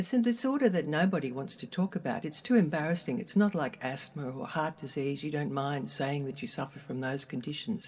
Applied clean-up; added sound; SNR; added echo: none; none; none; reverberation time 1.9 s.